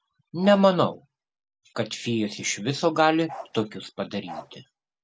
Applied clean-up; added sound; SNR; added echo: none; Bark; 16 dB; none.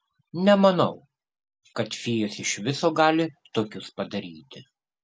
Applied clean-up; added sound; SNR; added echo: none; none; none; none.